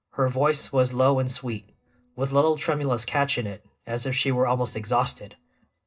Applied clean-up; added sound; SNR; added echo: neural separator model SepFormer DNS4.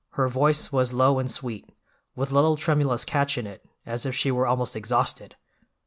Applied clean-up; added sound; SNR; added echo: none; none; none; none.